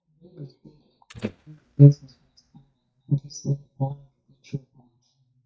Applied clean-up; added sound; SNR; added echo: neural mask model DeepFilterNet 3.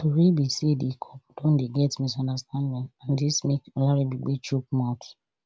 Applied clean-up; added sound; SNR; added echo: none; none; none; none.